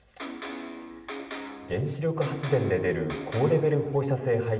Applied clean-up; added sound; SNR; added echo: none; Electric guitar; 11 dB; reverberation time 0.8 s.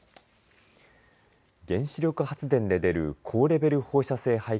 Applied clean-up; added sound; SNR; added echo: none; none; none; none.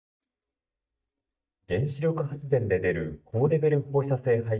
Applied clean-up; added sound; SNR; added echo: neural mask model DeepFilterNet 3.